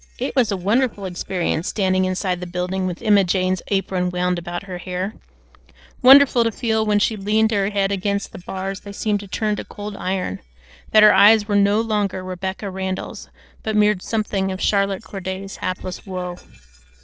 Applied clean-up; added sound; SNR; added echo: neural separator model SepFormer DNS4.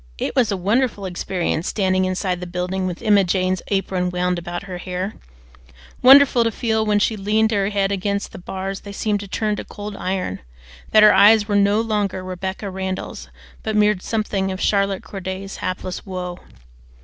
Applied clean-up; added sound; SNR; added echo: none; none; none; none.